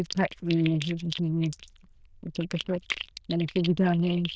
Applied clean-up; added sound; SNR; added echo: neural diffusion model UNIVERSE++.